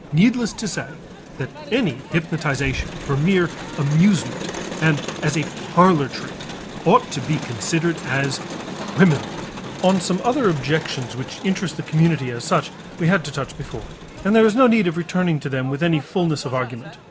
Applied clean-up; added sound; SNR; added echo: none; Crowd; 12 dB; none.